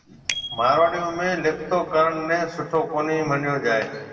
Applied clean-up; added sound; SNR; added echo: none; Bicycle bell; 14 dB; reverberation time 1.8 s.